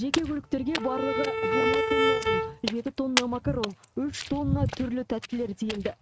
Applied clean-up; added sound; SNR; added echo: neural mask model RNNoise.